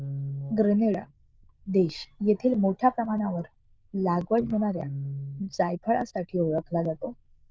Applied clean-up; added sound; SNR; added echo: neural diffusion model UNIVERSE++.